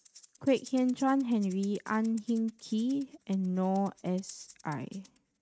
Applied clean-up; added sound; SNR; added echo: neural mask model RNNoise.